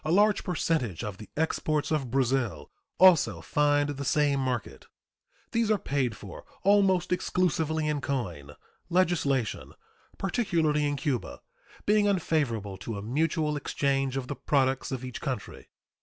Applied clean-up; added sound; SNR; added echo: none; none; none; none.